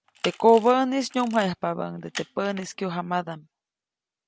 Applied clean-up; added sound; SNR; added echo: none; Camera; 16 dB; none.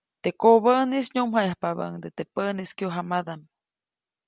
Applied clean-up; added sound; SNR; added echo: none; none; none; none.